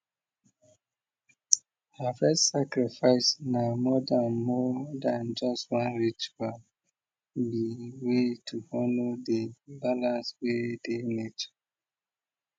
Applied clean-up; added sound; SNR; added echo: none; none; none; none.